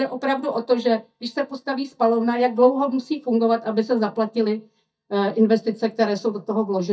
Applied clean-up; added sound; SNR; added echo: neural mask model DeepFilterNet 3.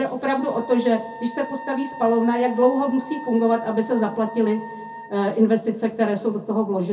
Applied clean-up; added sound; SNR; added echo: none; Wind instrument, woodwind instrument; 16 dB; reverberation time 0.3 s.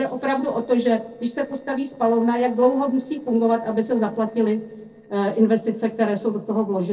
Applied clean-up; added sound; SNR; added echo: neural separator model SepFormer DNS4.